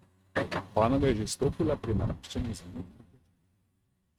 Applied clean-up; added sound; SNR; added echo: neural mask model RNNoise.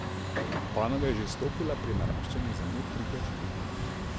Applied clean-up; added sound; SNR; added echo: none; Truck; -2 dB; none.